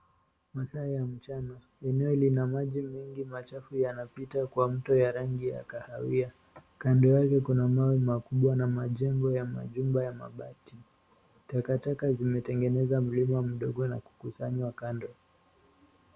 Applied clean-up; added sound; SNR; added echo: none; none; none; none.